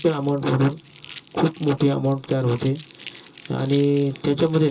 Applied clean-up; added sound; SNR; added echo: none; Crumpling, crinkling; 14 dB; reverberation time 0.2 s.